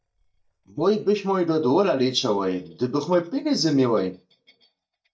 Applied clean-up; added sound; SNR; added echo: neural mask model DeepFilterNet 3.